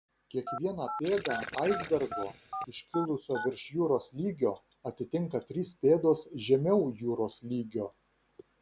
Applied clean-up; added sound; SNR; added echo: none; Telephone + Gurgling; 7 dB; none.